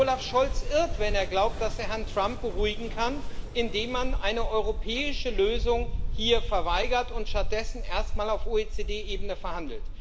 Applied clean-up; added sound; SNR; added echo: none; Mechanical fan; 0 dB; reverberation time 1.3 s.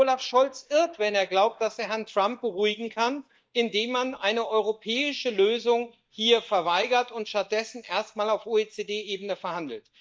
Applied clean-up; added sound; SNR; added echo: neural mask model DeepFilterNet 3.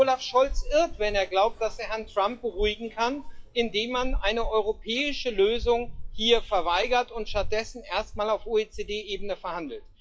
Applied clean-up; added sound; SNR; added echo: classical method WPE with log-MMSE.